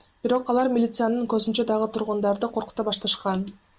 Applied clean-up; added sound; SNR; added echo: none; none; none; none.